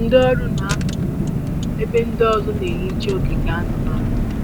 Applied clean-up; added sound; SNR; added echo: none; Car; -1 dB; none.